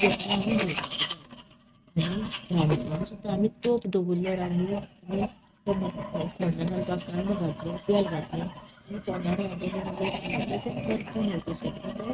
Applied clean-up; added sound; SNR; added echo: neural mask model RNNoise.